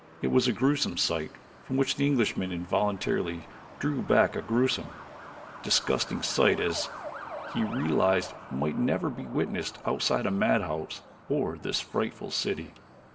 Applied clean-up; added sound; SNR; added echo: none; Truck; 16 dB; reverberation time 0.5 s.